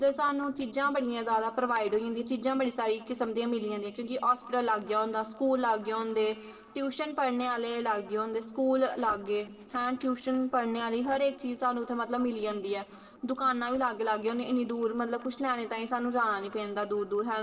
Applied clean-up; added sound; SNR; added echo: neural separator model SepFormer DNS4.